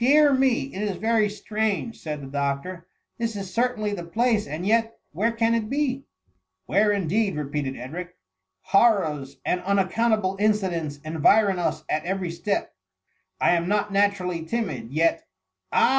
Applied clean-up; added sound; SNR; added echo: none; none; none; none.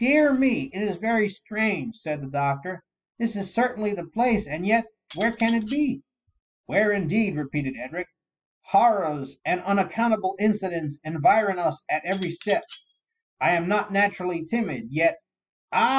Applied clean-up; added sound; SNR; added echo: classical method spectral subtraction.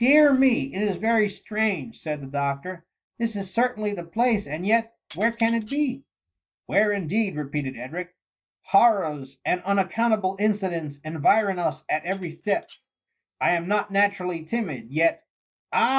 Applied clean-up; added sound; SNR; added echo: neural mask model DeepFilterNet 3.